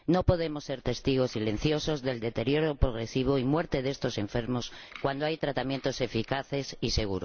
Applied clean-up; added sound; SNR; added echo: none; none; none; none.